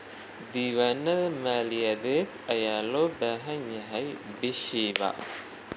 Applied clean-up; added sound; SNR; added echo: none; none; none; none.